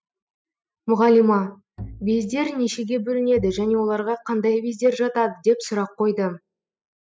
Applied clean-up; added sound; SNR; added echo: classical method spectral subtraction.